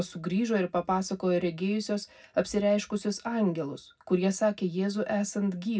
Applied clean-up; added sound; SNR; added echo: none; none; none; reverberation time 0.4 s.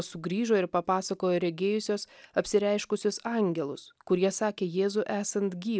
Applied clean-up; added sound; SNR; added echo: none; none; none; none.